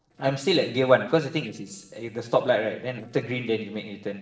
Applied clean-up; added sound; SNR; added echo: neural separator model SepFormer DNS4.